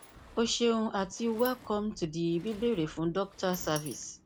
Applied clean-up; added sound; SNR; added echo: none; Sliding door + Wind; 18 dB; none.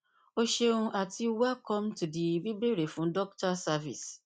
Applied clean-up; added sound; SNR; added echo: none; none; none; none.